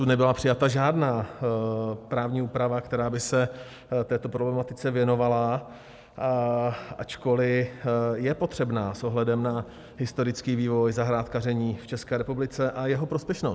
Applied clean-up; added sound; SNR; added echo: none; none; none; none.